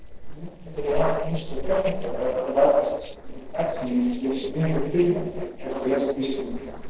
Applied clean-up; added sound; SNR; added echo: neural separator model SepFormer DNS4.